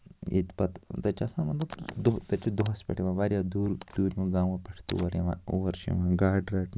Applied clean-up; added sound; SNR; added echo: none; none; none; none.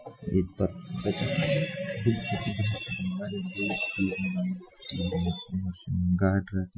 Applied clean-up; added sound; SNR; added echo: classical method Wiener filter.